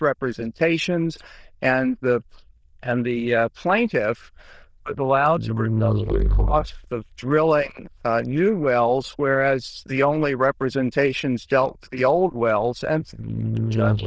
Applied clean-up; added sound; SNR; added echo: neural diffusion model UNIVERSE++.